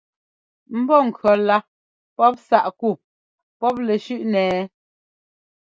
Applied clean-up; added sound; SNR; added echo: none; none; none; none.